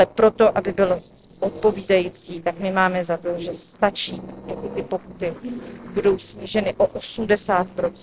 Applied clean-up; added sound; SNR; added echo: neural separator model SepFormer DNS4.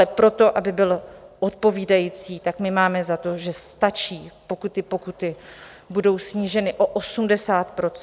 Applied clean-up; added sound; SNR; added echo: none; none; none; none.